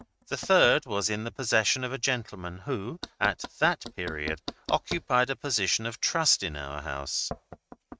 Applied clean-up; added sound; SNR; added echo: neural mask model RNNoise.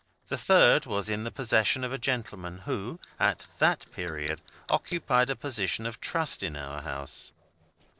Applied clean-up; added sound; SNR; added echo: neural separator model SepFormer DNS4.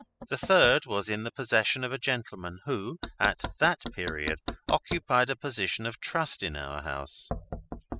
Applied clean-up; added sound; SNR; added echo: classical method spectral subtraction.